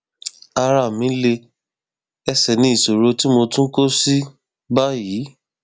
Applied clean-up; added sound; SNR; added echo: none; none; none; none.